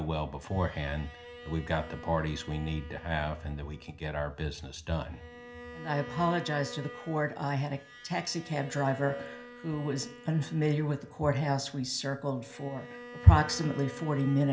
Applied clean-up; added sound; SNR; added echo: none; Bowed string instrument; 17 dB; reverberation time 0.3 s.